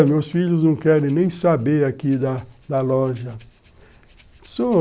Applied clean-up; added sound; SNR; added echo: neural mask model Resemble Enhance denoiser.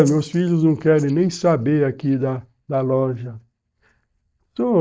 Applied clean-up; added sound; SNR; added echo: neural mask model DeepFilterNet 3.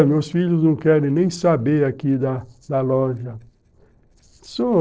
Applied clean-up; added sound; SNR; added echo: neural separator model SepFormer DNS4.